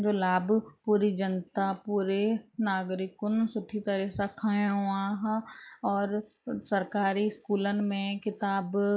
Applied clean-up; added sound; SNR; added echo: neural mask model Resemble Enhance denoiser.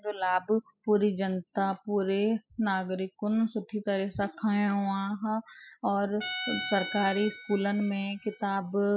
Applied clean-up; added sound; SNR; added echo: classical method spectral subtraction.